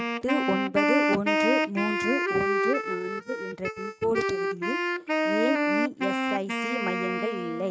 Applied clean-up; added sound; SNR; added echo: neural mask model RNNoise.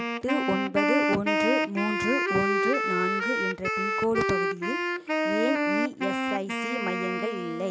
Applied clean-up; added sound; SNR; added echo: none; Wind instrument, woodwind instrument; -3 dB; none.